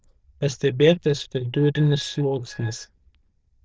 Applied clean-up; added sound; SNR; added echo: neural diffusion model UNIVERSE++.